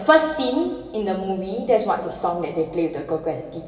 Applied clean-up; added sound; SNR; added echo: none; none; none; reverberation time 1.1 s.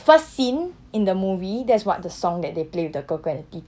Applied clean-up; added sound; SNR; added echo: none; none; none; none.